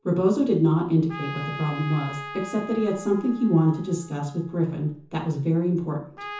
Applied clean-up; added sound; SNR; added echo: none; Trumpet; 16 dB; reverberation time 0.6 s.